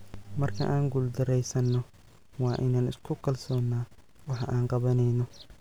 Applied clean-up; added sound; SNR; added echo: none; none; none; none.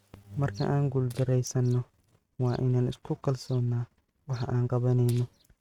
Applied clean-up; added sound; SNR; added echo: neural mask model RNNoise.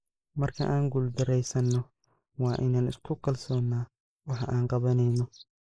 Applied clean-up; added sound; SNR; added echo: neural mask model Resemble Enhance denoiser.